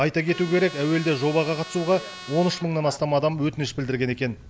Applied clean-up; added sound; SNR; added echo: none; Trumpet; 16 dB; none.